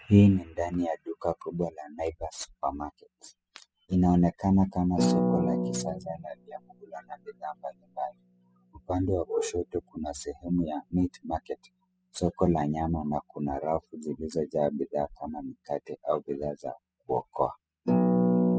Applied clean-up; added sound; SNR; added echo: classical method spectral subtraction.